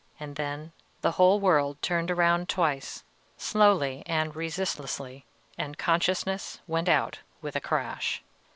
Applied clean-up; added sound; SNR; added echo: none; none; none; none.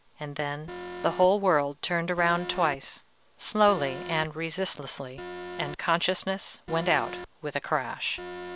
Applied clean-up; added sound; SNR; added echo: none; Alarm; 13 dB; none.